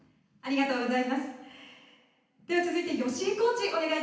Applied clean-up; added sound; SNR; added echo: none; none; none; reverberation time 0.9 s.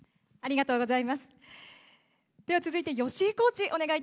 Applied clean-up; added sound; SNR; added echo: none; none; none; none.